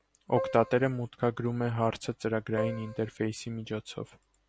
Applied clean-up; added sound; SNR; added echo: none; Keyboard (musical); 6 dB; none.